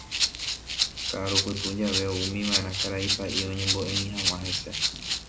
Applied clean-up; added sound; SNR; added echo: none; Rattle (instrument); -3 dB; none.